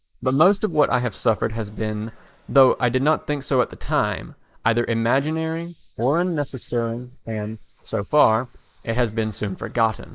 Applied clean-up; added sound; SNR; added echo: neural mask model Resemble Enhance denoiser.